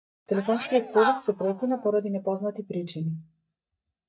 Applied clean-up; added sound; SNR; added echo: neural mask model DeepFilterNet 3.